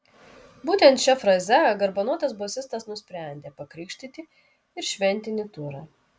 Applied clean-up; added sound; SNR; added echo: none; none; none; none.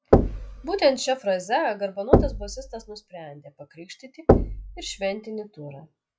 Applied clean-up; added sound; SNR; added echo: classical method log-MMSE.